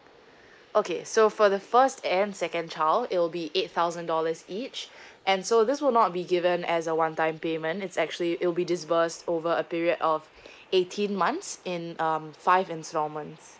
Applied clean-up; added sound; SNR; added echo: neural mask model Resemble Enhance denoiser.